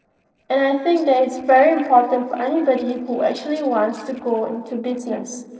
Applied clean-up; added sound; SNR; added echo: neural separator model SepFormer DNS4.